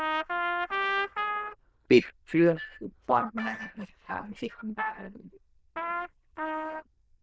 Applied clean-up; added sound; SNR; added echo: neural diffusion model UNIVERSE++.